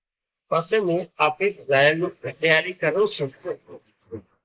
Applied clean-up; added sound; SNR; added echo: neural mask model Resemble Enhance denoiser.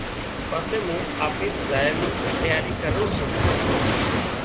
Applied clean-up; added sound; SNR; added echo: none; Waves, surf; -4 dB; none.